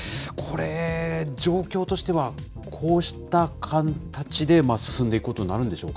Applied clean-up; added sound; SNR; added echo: none; none; none; none.